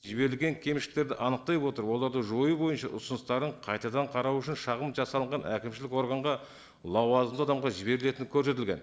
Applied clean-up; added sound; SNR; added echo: neural separator model SepFormer DNS4.